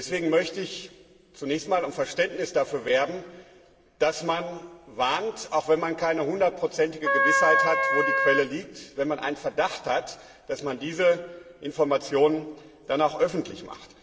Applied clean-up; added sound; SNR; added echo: none; Wind instrument, woodwind instrument; -4 dB; reverberation time 2.1 s.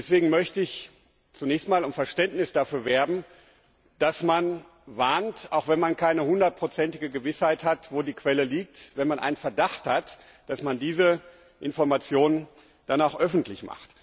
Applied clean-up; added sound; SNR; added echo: none; none; none; none.